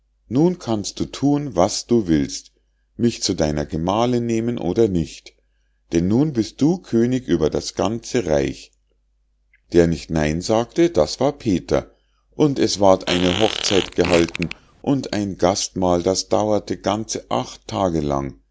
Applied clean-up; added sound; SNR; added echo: none; Fart; 7 dB; none.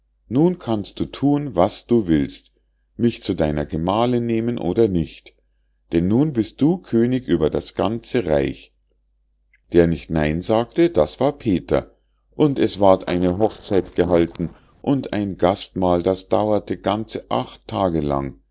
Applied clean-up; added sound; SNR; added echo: neural separator model SepFormer DNS4.